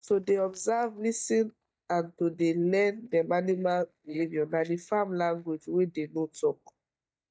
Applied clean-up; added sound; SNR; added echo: neural mask model DeepFilterNet 3.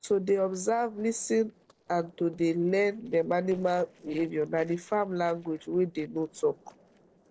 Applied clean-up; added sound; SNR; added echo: neural separator model SepFormer DNS4.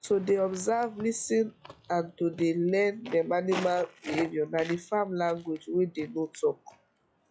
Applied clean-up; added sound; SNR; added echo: classical method log-MMSE.